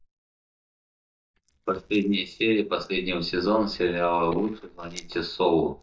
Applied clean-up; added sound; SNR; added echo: neural mask model DeepFilterNet 3.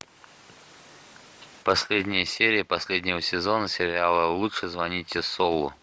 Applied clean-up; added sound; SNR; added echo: none; none; none; none.